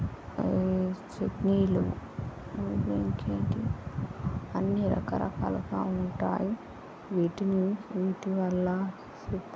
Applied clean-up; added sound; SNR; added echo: none; none; none; none.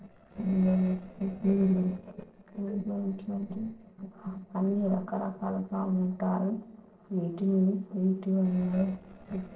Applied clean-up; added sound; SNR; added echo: neural separator model SepFormer DNS4.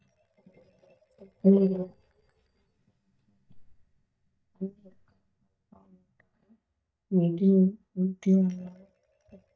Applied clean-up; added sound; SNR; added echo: neural mask model DeepFilterNet 3.